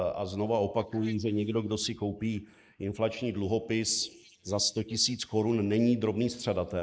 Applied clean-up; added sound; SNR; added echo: neural mask model Resemble Enhance denoiser.